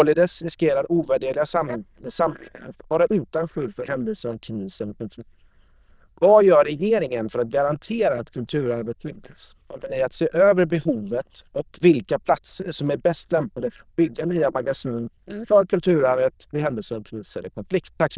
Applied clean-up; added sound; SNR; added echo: neural diffusion model UNIVERSE++.